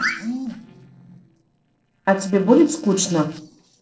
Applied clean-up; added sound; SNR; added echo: neural separator model SepFormer DNS4.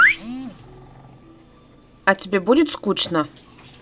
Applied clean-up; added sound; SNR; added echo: none; none; none; none.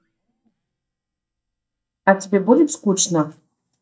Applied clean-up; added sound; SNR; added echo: neural mask model DeepFilterNet 3.